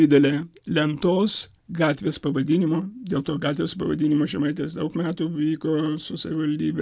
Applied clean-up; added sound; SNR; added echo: none; none; none; none.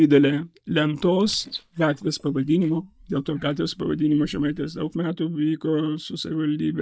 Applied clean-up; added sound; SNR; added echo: neural mask model DeepFilterNet 3.